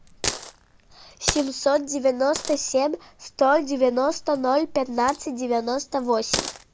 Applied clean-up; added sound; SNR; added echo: none; Coin (dropping); 11 dB; none.